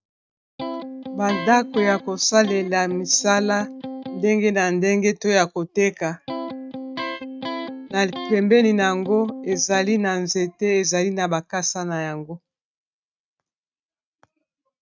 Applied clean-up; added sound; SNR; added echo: neural mask model RNNoise.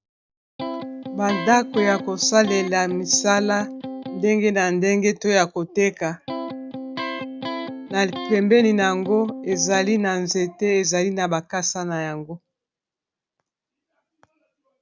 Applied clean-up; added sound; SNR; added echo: none; Electric guitar; 9 dB; none.